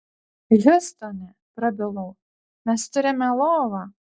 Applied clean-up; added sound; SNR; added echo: none; none; none; none.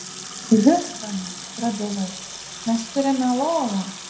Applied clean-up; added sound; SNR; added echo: none; Sink (filling or washing) / Water tap, faucet; 12 dB; reverberation time 0.5 s.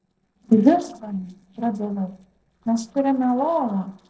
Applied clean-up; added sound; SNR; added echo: neural separator model SepFormer DNS4.